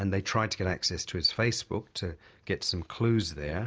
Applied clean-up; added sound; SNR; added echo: none; none; none; none.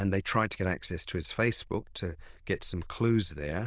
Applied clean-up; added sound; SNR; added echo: neural diffusion model UNIVERSE++.